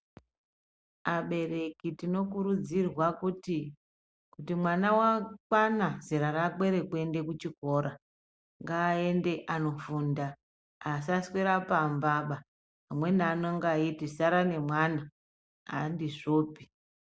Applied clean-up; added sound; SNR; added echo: none; none; none; none.